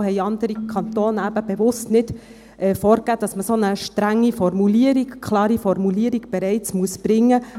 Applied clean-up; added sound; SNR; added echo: none; Keyboard (musical); 18 dB; none.